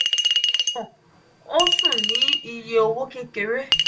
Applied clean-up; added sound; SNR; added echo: none; Chink, clink; -3 dB; reverberation time 0.2 s.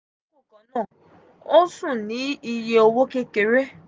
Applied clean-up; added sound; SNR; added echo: none; none; none; none.